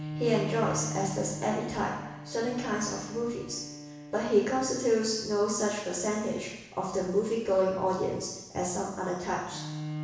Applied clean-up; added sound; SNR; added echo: none; Bowed string instrument; 11 dB; reverberation time 1.1 s.